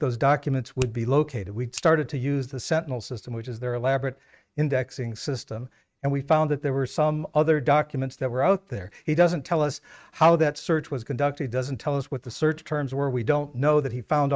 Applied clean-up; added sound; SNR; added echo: neural mask model RNNoise.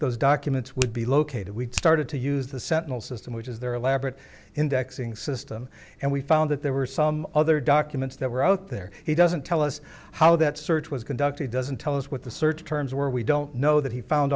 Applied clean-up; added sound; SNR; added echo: none; Finger snapping; 11 dB; none.